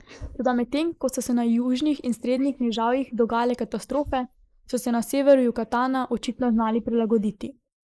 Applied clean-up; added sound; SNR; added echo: neural mask model Resemble Enhance denoiser.